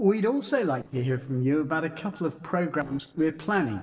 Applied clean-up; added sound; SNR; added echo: neural separator model SepFormer DNS4.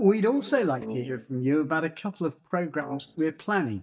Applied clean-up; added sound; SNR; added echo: neural mask model DeepFilterNet 3.